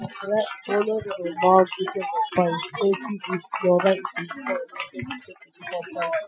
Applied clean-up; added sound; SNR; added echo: classical method Wiener filter.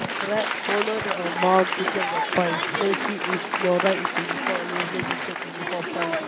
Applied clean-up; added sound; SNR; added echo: none; Applause; 0 dB; none.